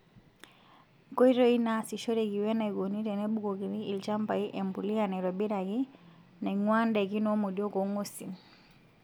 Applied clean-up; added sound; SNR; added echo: none; none; none; none.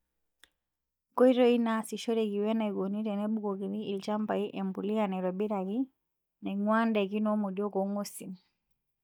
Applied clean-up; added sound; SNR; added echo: neural mask model DeepFilterNet 3.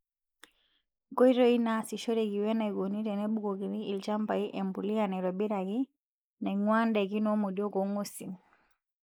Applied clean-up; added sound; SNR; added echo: neural mask model Resemble Enhance denoiser.